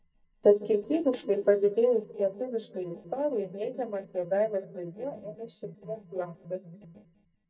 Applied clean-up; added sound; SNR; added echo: neural mask model DeepFilterNet 3.